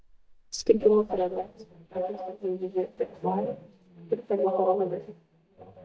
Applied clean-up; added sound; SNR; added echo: neural mask model DeepFilterNet 3.